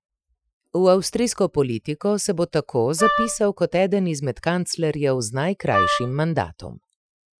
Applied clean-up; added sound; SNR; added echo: classical method Wiener filter.